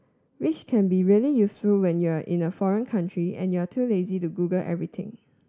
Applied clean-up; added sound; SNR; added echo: none; none; none; none.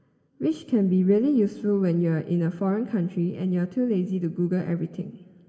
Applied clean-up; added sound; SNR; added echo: none; none; none; reverberation time 1.5 s.